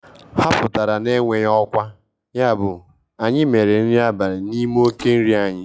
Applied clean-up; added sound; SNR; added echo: classical method log-MMSE.